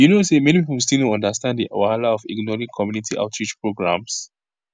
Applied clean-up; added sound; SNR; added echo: none; none; none; none.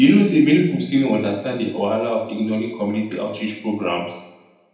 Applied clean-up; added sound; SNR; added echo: none; none; none; reverberation time 0.9 s.